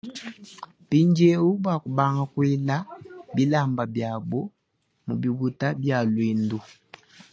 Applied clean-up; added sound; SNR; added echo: none; none; none; none.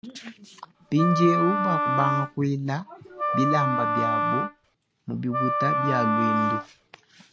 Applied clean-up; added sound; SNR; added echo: none; Wind instrument, woodwind instrument; -1 dB; none.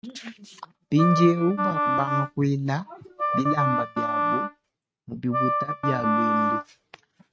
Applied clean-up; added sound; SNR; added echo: neural mask model RNNoise.